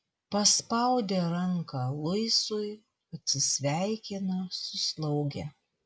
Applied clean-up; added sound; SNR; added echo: none; none; none; none.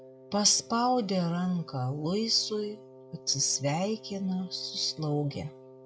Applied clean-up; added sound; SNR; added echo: none; Wind instrument, woodwind instrument; 20 dB; none.